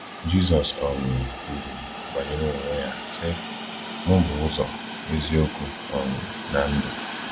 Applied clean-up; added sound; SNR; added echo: none; Hiss; 8 dB; none.